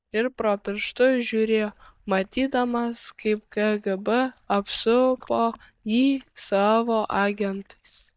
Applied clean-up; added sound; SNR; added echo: neural mask model DeepFilterNet 3.